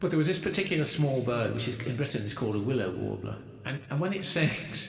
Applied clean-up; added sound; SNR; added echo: none; none; none; reverberation time 2.3 s.